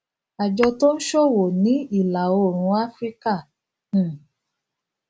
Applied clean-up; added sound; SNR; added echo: none; Tap / Hammer; 18 dB; none.